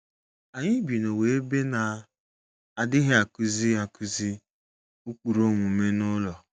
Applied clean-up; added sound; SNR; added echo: none; none; none; none.